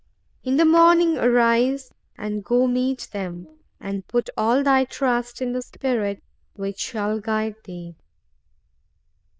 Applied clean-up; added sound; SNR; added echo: neural diffusion model UNIVERSE++.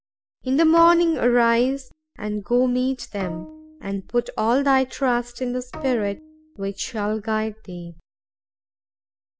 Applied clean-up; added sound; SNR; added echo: none; Bowed string instrument; 17 dB; none.